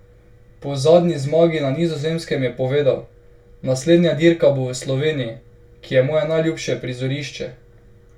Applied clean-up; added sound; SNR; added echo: none; none; none; reverberation time 0.2 s.